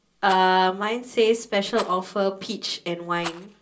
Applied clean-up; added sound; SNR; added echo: none; Rattle; 18 dB; reverberation time 0.2 s.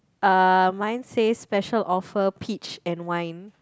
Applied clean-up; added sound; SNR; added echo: none; none; none; none.